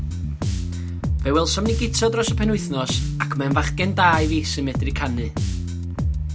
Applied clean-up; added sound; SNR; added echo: none; Bass guitar; 0 dB; none.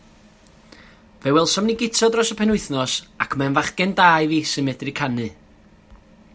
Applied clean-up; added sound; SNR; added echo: none; none; none; none.